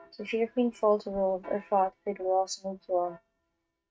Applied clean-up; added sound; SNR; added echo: neural mask model RNNoise.